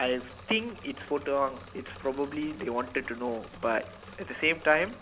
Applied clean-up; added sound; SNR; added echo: none; Engine / Mechanisms; 17 dB; none.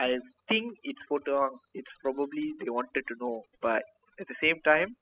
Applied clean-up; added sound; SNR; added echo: classical method spectral subtraction.